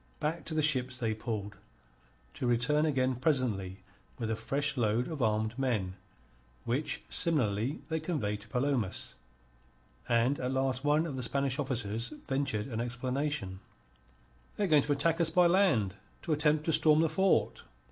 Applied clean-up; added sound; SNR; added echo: none; none; none; none.